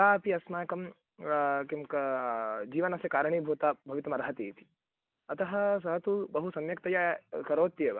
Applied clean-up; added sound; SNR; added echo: none; none; none; none.